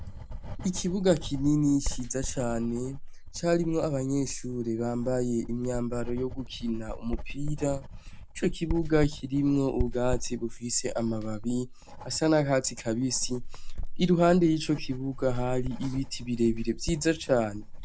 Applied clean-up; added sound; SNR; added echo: none; Writing; 6 dB; none.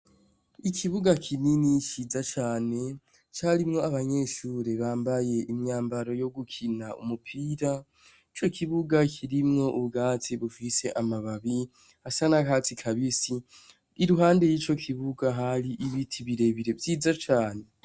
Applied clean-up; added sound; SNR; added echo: none; none; none; none.